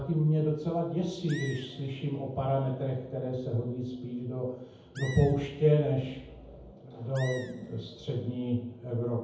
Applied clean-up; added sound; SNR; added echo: none; Animal; 18 dB; reverberation time 0.9 s.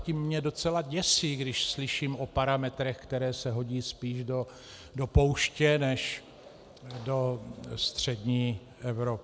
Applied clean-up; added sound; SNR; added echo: none; none; none; none.